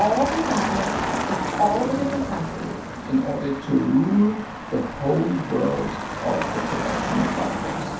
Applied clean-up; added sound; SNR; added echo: none; Motor vehicle (road); 4 dB; reverberation time 0.7 s.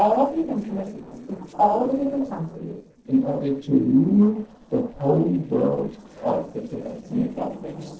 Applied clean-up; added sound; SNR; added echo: neural separator model SepFormer DNS4.